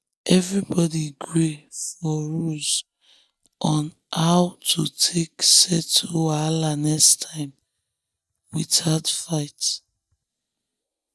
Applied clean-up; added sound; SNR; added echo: neural mask model DeepFilterNet 3.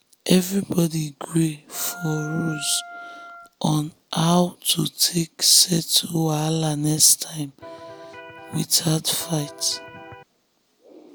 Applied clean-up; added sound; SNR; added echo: none; Electric guitar + Wind instrument, woodwind instrument; 16 dB; none.